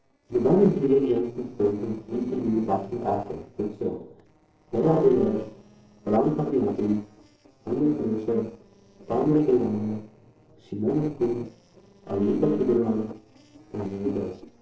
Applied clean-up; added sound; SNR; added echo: neural separator model SepFormer DNS4.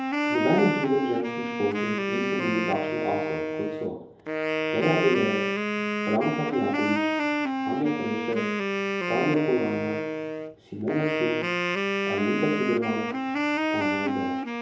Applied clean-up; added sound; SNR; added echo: none; Wind instrument, woodwind instrument; -1 dB; reverberation time 2.6 s.